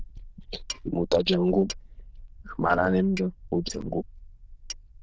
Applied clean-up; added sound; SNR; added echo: neural diffusion model UNIVERSE++.